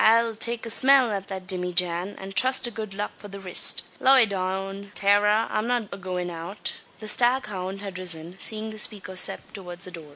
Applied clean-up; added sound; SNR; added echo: none; none; none; none.